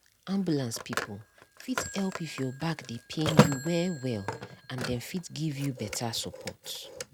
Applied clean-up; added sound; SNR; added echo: none; Telephone; 0 dB; none.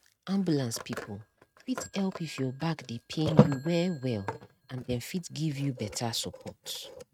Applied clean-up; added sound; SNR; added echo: neural mask model RNNoise.